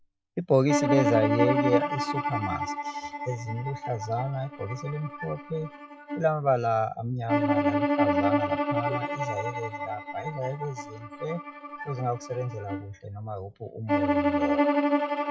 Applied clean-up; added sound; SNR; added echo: classical method log-MMSE.